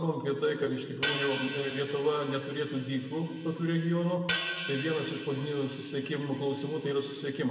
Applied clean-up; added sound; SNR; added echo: none; Hi-hat; 4 dB; reverberation time 1.7 s.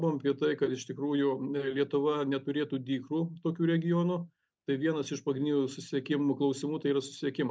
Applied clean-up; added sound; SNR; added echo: none; none; none; none.